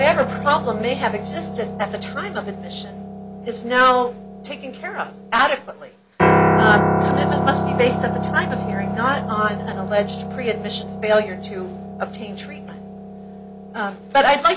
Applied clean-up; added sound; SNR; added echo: none; Piano; 2 dB; none.